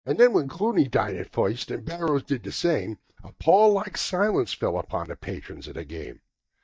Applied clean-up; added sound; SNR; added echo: neural mask model DeepFilterNet 3.